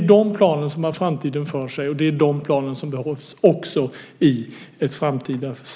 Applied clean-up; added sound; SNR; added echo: none; none; none; none.